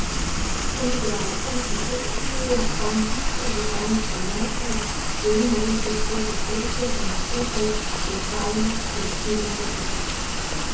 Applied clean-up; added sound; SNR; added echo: none; Rain; -4 dB; reverberation time 0.6 s.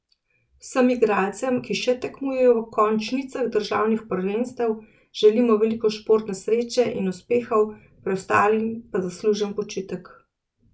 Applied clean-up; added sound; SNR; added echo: none; none; none; none.